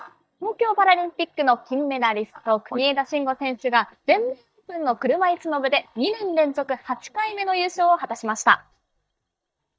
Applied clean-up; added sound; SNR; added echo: neural mask model DeepFilterNet 3.